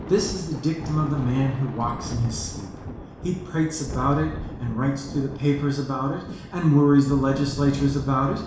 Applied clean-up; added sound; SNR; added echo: none; Thunder; 11 dB; reverberation time 0.7 s.